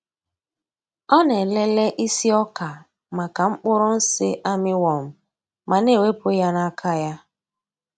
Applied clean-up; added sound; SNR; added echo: none; none; none; none.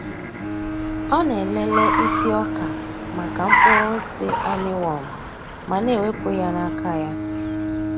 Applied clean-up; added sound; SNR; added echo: none; Car + Bowed string instrument; -2 dB; none.